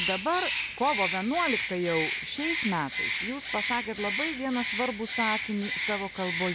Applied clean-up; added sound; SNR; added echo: none; Bird; 1 dB; none.